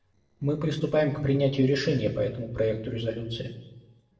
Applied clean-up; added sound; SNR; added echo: neural separator model SepFormer DNS4.